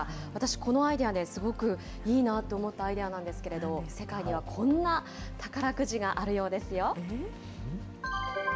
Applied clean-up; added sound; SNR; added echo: none; none; none; none.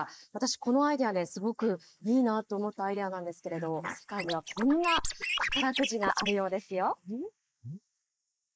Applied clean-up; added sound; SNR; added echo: neural mask model Resemble Enhance denoiser.